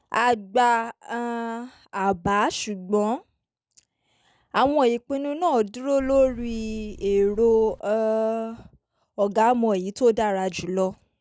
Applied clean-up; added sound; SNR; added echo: neural mask model DeepFilterNet 3.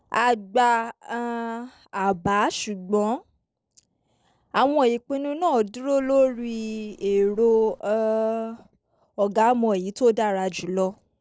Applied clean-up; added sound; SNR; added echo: neural separator model SepFormer DNS4.